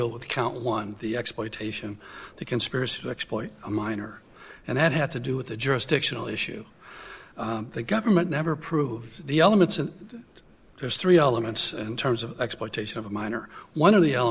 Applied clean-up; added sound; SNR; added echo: none; none; none; none.